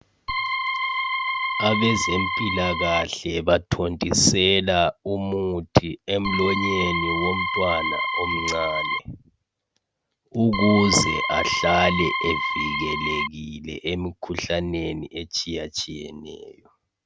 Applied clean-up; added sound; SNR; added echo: none; Organ; 1 dB; none.